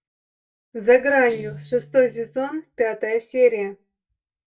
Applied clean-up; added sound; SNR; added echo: neural mask model DeepFilterNet 3.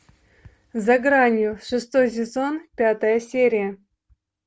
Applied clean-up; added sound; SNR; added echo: none; none; none; none.